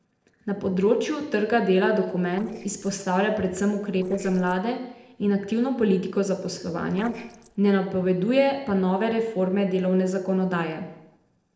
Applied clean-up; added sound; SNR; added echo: neural separator model SepFormer DNS4.